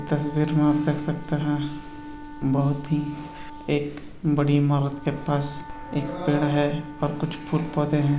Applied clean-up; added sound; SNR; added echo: none; Wind instrument, woodwind instrument; 17 dB; none.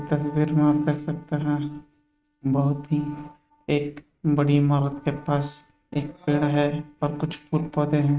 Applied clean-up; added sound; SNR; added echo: neural mask model RNNoise.